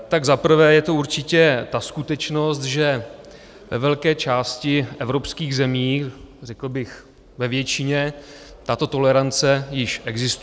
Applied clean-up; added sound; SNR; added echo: none; none; none; none.